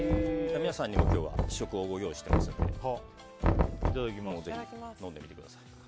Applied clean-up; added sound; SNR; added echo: none; Knock; -3 dB; none.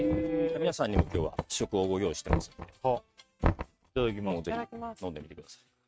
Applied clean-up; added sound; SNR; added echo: neural mask model RNNoise.